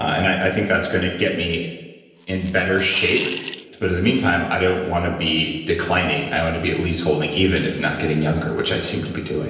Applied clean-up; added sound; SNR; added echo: none; Coin (dropping) / Glass; 4 dB; reverberation time 1.0 s.